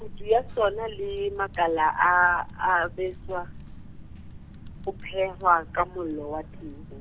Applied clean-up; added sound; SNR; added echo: none; Typing; 13 dB; none.